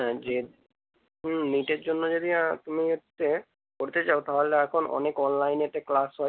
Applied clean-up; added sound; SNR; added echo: none; none; none; none.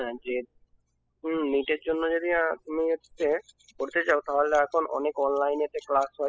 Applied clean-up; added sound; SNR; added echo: classical method spectral subtraction.